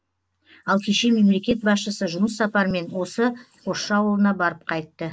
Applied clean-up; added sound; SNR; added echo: neural mask model Resemble Enhance denoiser.